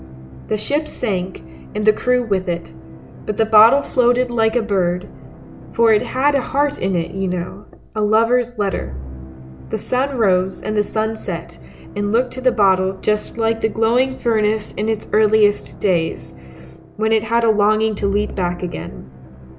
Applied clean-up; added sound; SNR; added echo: none; Musical instrument; 16 dB; none.